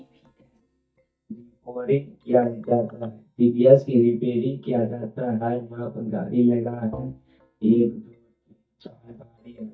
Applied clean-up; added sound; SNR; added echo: neural mask model DeepFilterNet 3.